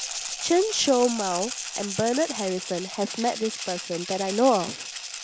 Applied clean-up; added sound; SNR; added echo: none; Rattle (instrument); 8 dB; none.